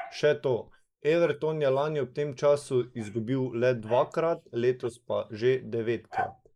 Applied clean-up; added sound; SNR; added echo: neural mask model Resemble Enhance denoiser.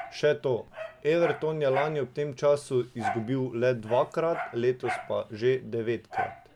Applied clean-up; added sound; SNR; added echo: none; Dog; 11 dB; none.